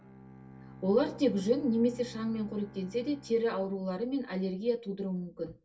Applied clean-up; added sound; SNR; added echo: none; Bowed string instrument; 20 dB; reverberation time 0.2 s.